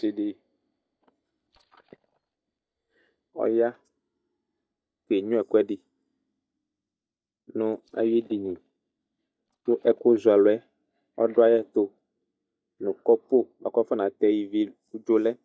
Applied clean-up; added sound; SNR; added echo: neural mask model DeepFilterNet 3.